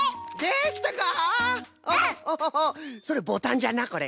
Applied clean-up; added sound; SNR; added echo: none; none; none; none.